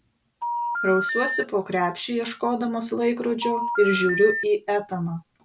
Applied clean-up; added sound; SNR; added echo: none; Telephone; 3 dB; none.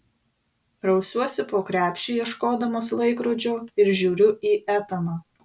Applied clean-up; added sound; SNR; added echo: none; none; none; none.